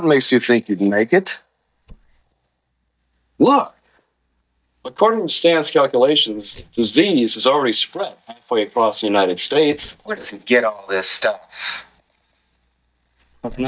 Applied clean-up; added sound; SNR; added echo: neural mask model DeepFilterNet 3.